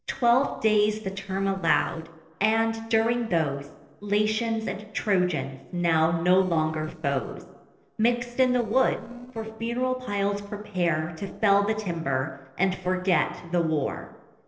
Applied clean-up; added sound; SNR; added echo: neural separator model SepFormer DNS4.